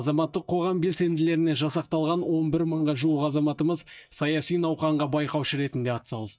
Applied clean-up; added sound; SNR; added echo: neural mask model DeepFilterNet 3.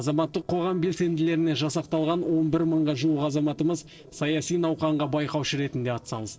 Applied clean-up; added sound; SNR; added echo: neural separator model SepFormer DNS4.